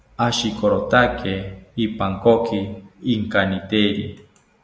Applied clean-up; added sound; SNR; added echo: none; none; none; none.